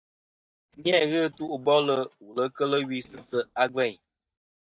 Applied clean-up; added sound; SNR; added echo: neural mask model DeepFilterNet 3.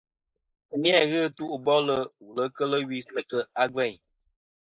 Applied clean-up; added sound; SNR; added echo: neural mask model Resemble Enhance denoiser.